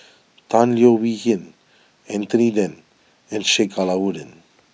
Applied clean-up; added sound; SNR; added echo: none; none; none; none.